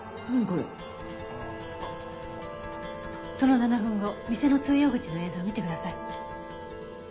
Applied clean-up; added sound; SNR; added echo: none; none; none; none.